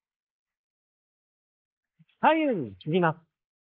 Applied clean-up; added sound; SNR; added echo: neural mask model Resemble Enhance denoiser.